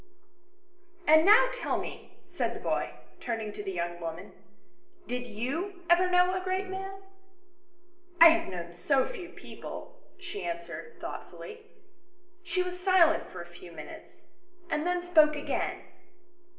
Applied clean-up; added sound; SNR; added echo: none; Burping, eructation; 18 dB; reverberation time 0.7 s.